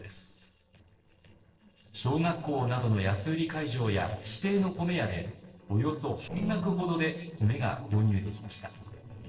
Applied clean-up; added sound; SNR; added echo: neural separator model SepFormer DNS4.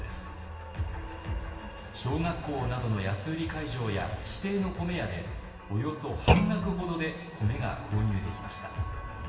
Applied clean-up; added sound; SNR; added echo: none; Thump, thud; 0 dB; reverberation time 1.4 s.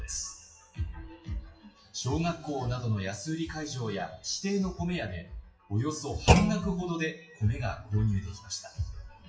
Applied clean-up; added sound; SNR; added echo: classical method WPE with log-MMSE.